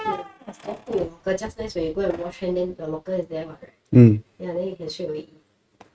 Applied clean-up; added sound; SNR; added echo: neural mask model RNNoise.